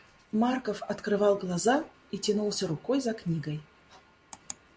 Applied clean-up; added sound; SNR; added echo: none; none; none; none.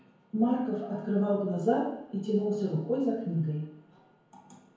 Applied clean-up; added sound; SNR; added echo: none; none; none; reverberation time 0.9 s.